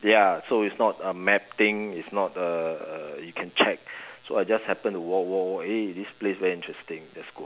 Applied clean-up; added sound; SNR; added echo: none; none; none; none.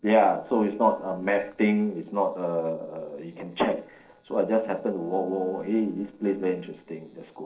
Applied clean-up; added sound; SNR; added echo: neural separator model SepFormer DNS4.